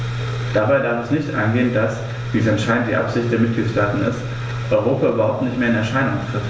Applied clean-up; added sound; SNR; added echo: none; none; none; none.